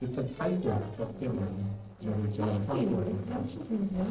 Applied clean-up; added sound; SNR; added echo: neural separator model SepFormer DNS4.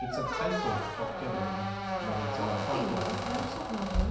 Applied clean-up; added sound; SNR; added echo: none; Squeak; -1 dB; reverberation time 0.9 s.